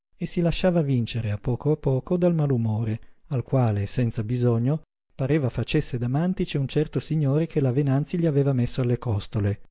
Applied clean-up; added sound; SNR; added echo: none; none; none; none.